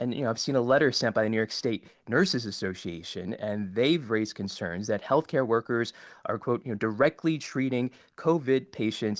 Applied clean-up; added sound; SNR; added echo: none; none; none; none.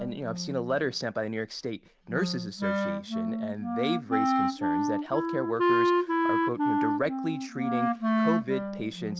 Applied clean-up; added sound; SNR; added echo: none; Wind instrument, woodwind instrument; -4 dB; none.